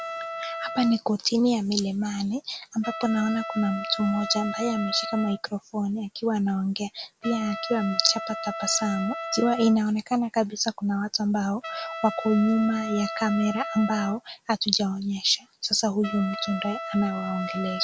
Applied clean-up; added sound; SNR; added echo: none; Trumpet; 10 dB; none.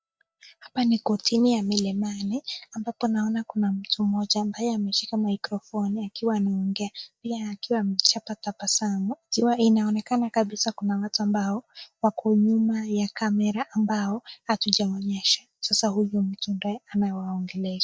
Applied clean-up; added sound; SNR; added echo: neural mask model DeepFilterNet 3.